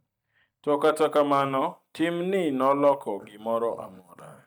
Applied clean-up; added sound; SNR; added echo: neural mask model DeepFilterNet 3.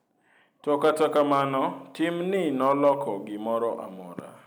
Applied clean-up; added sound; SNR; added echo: none; none; none; none.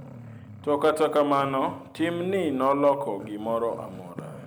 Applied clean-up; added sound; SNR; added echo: none; Growling; 19 dB; none.